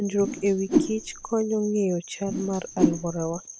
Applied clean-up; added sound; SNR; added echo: none; Whoosh, swoosh, swish; 1 dB; none.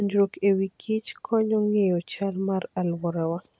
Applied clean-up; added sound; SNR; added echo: none; none; none; none.